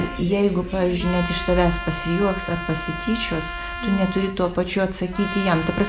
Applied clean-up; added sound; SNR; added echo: none; Trumpet + Motor vehicle (road); 10 dB; none.